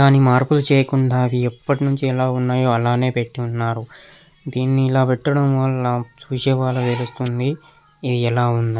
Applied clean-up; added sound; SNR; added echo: none; none; none; none.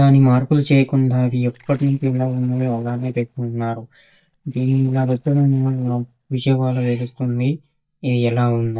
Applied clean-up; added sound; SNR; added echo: neural mask model DeepFilterNet 3.